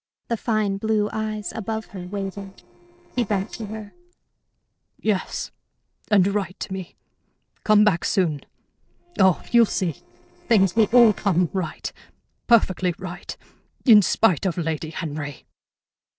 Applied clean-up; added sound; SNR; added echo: neural separator model SepFormer DNS4.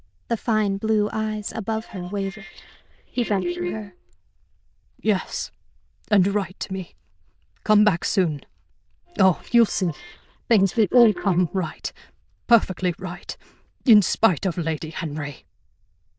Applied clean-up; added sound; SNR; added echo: neural diffusion model UNIVERSE++.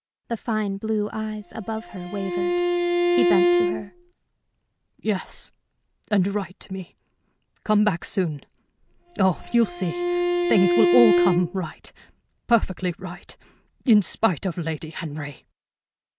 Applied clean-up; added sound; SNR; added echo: none; Bowed string instrument; -3 dB; none.